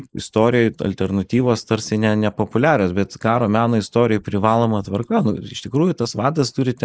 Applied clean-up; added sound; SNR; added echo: neural mask model Resemble Enhance denoiser.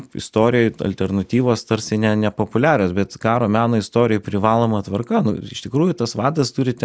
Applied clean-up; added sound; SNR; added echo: none; none; none; none.